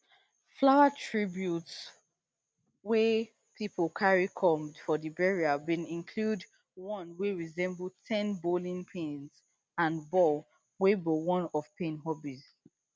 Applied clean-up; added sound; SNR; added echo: none; none; none; none.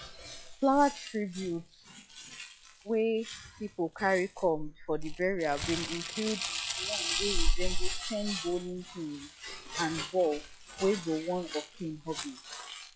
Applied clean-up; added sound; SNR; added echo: classical method log-MMSE.